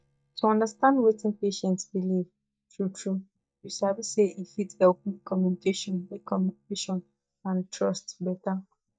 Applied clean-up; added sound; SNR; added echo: neural mask model DeepFilterNet 3.